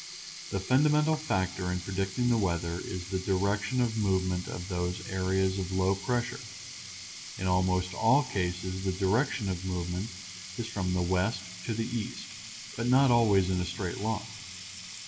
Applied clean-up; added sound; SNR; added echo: none; Sink (filling or washing); 13 dB; reverberation time 0.5 s.